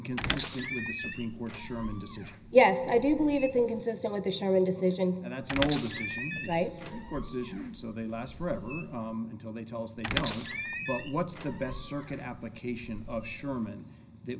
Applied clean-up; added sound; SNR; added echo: none; Squeak; 7 dB; reverberation time 0.5 s.